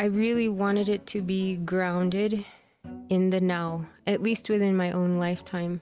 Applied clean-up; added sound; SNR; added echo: none; none; none; none.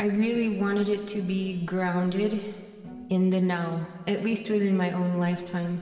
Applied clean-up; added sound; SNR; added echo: none; none; none; reverberation time 2.1 s.